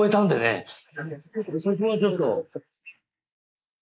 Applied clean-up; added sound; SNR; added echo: neural mask model Resemble Enhance denoiser.